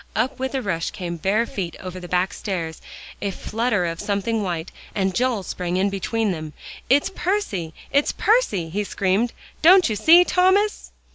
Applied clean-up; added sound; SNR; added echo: none; none; none; none.